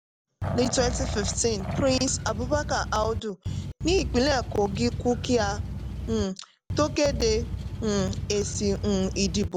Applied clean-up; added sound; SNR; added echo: none; Growling + Boat, Water vehicle; 4 dB; none.